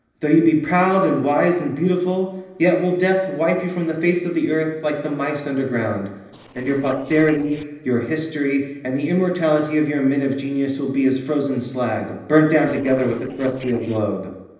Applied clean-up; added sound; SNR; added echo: neural separator model SepFormer DNS4.